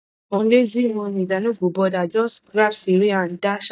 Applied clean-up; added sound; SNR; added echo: neural mask model DeepFilterNet 3.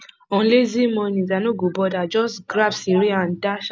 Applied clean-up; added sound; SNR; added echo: none; none; none; none.